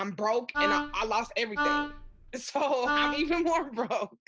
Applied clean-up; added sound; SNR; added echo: none; Wind instrument, woodwind instrument; 1 dB; none.